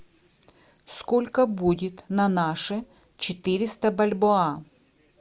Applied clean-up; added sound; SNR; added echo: none; none; none; none.